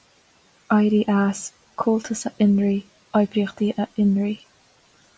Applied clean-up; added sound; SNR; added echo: none; none; none; none.